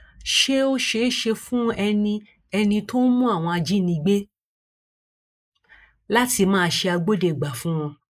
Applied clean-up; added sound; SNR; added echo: neural mask model Resemble Enhance denoiser.